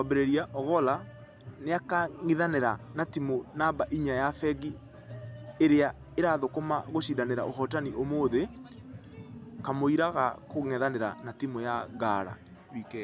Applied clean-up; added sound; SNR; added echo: none; none; none; none.